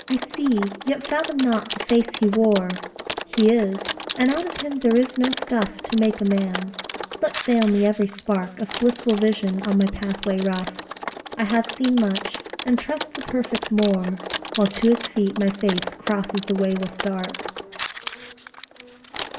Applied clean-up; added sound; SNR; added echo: none; Typing; 10 dB; reverberation time 0.7 s.